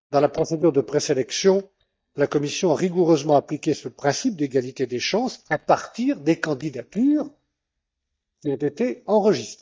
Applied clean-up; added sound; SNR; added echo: neural mask model DeepFilterNet 3.